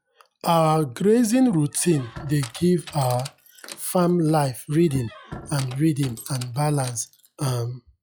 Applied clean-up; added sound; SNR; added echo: classical method log-MMSE.